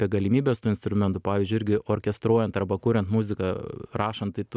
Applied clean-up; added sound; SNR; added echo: none; none; none; none.